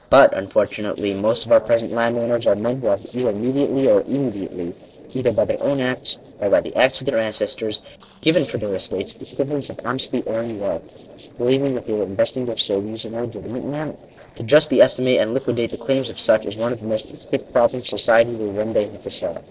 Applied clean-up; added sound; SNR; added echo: neural separator model SepFormer DNS4.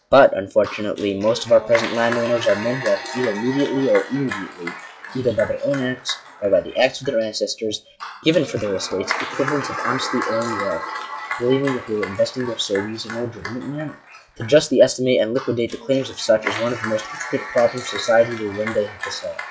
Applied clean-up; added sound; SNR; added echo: classical method log-MMSE.